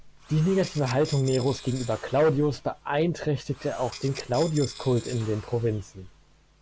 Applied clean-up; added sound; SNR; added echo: none; Tools; 17 dB; none.